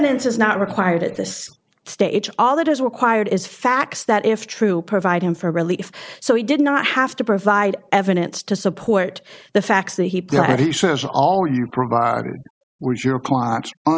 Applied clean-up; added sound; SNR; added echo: none; none; none; none.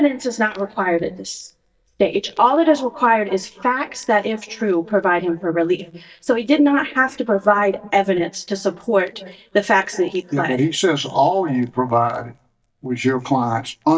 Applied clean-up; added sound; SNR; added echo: neural mask model DeepFilterNet 3.